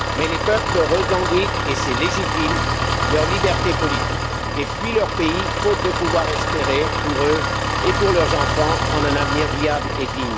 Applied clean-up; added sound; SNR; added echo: none; Engine; -2 dB; none.